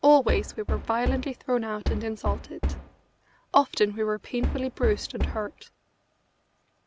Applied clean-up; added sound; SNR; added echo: none; Knock; 2 dB; none.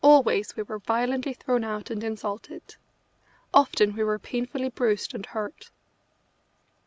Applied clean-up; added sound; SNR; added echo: none; none; none; none.